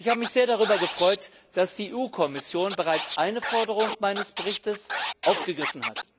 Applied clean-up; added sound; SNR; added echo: none; Scratching (performance technique); 6 dB; none.